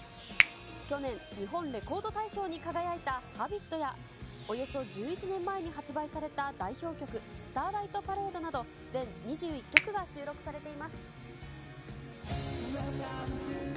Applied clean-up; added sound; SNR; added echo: none; Finger snapping; -2 dB; none.